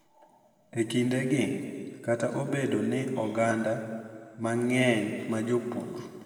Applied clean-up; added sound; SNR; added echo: none; none; none; reverberation time 2.1 s.